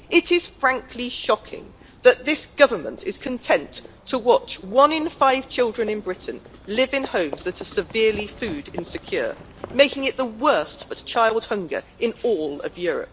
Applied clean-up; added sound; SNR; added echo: none; Livestock, farm animals, working animals; 20 dB; none.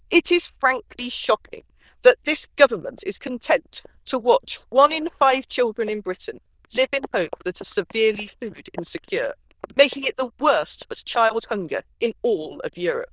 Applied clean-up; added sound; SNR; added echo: neural diffusion model UNIVERSE++.